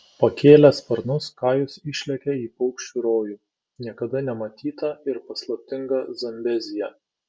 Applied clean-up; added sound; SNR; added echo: none; none; none; none.